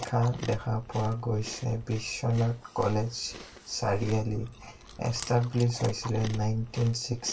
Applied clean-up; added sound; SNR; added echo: none; Chewing, mastication; 15 dB; reverberation time 0.2 s.